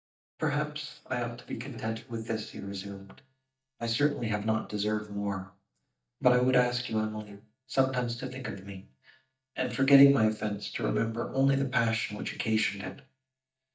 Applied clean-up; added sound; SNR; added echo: neural mask model DeepFilterNet 3.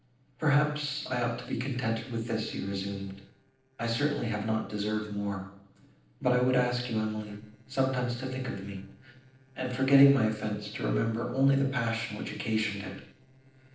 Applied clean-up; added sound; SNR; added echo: neural separator model SepFormer DNS4.